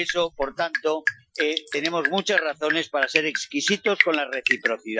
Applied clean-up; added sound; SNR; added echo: classical method Wiener filter.